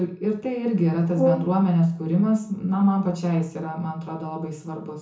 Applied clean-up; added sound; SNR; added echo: none; Brass instrument; 5 dB; reverberation time 0.6 s.